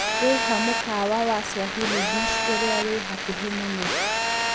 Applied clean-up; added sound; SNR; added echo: none; Telephone; -2 dB; none.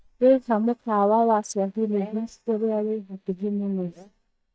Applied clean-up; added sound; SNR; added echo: neural mask model DeepFilterNet 3.